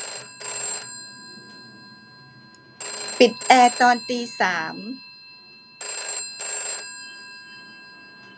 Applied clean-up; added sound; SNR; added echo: none; Telephone; 9 dB; none.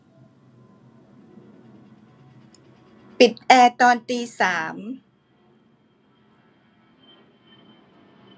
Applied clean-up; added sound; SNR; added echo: none; none; none; none.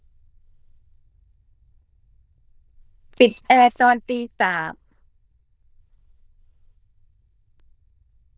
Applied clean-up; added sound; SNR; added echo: neural diffusion model UNIVERSE++.